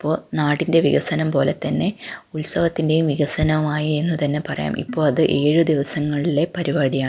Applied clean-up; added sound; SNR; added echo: none; Organ; 19 dB; none.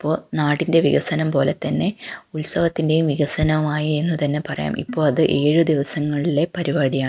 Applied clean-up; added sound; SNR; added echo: neural mask model RNNoise.